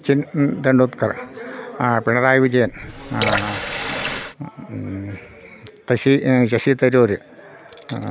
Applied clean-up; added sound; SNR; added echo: none; Water tap, faucet / Water; 6 dB; none.